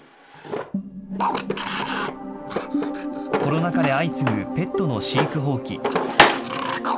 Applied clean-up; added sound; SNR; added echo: none; Drawer open or close; 1 dB; none.